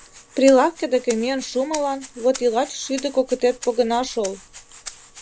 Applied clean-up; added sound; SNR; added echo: none; Rattle (instrument); 17 dB; none.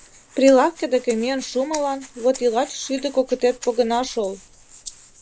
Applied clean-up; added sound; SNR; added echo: neural mask model Resemble Enhance denoiser.